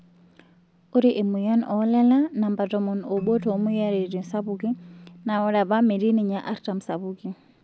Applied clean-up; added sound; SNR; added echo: none; Keyboard (musical); 20 dB; none.